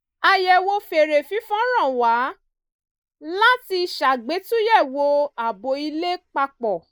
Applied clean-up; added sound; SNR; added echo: neural mask model Resemble Enhance denoiser.